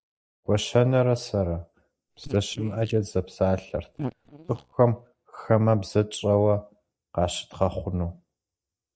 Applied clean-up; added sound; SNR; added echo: neural mask model DeepFilterNet 3.